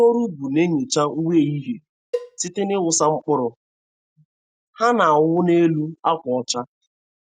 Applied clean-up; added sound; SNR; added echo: neural mask model RNNoise.